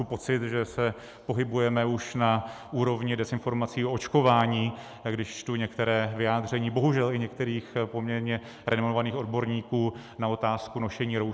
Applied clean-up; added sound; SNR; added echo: none; none; none; none.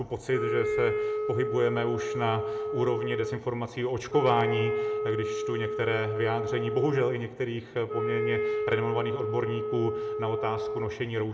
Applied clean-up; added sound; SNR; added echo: none; Wind instrument, woodwind instrument; 1 dB; reverberation time 0.8 s.